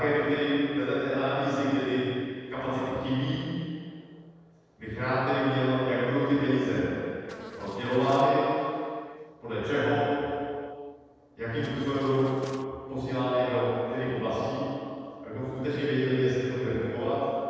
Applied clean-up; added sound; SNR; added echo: neural separator model SepFormer DNS4.